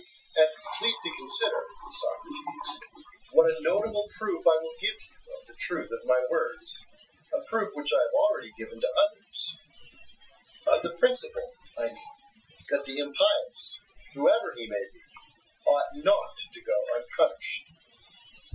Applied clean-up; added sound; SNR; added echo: classical method Wiener filter.